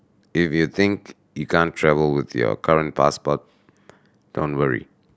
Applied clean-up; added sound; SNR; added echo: none; none; none; none.